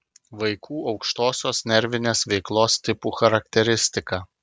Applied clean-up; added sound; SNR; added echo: none; none; none; none.